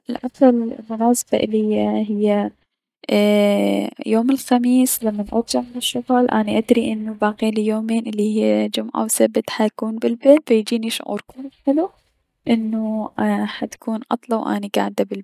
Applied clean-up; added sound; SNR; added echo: neural mask model DeepFilterNet 3.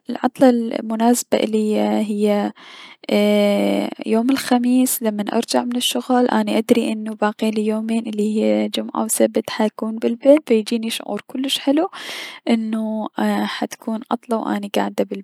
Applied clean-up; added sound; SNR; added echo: none; none; none; none.